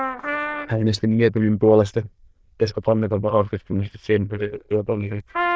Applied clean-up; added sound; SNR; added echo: neural diffusion model UNIVERSE++.